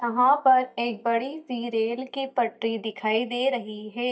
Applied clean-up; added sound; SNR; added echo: neural mask model DeepFilterNet 3.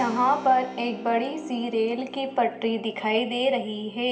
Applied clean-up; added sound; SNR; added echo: none; Keyboard (musical); 15 dB; reverberation time 1.5 s.